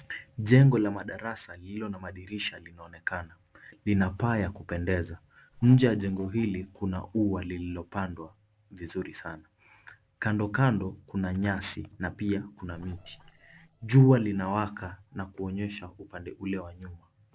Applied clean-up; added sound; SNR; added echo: neural separator model SepFormer DNS4.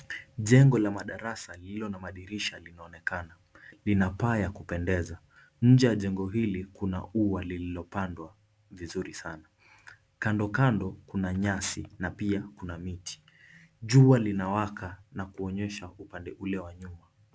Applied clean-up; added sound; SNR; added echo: none; none; none; none.